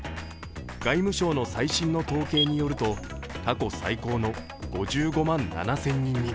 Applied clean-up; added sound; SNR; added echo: none; Drum kit; 16 dB; none.